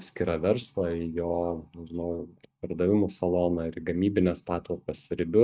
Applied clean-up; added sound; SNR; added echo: neural mask model DeepFilterNet 3.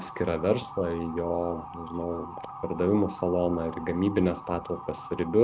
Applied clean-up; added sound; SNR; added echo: none; Motor vehicle (road) / Siren; 13 dB; none.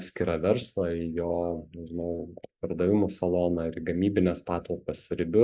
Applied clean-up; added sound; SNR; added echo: neural mask model Resemble Enhance denoiser.